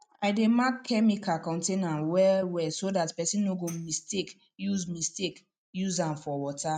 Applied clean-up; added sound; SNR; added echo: neural mask model RNNoise.